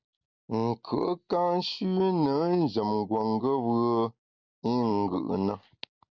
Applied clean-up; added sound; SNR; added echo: none; none; none; none.